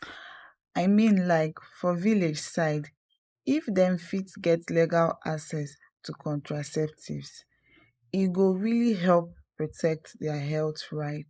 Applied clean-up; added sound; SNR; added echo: neural mask model Resemble Enhance denoiser.